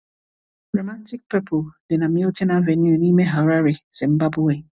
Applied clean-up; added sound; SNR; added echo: none; none; none; none.